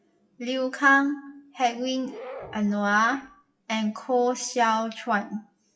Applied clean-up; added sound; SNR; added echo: classical method WPE with log-MMSE.